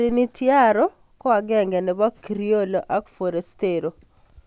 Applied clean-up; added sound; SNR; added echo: none; none; none; none.